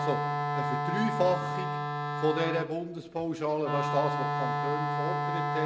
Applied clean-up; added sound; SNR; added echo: none; Wind instrument, woodwind instrument; -1 dB; reverberation time 0.5 s.